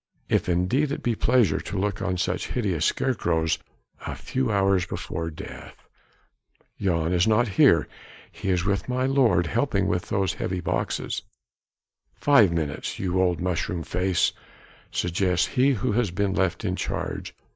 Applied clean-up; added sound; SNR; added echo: neural mask model Resemble Enhance denoiser.